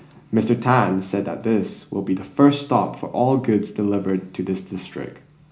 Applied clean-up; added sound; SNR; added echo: none; none; none; reverberation time 0.4 s.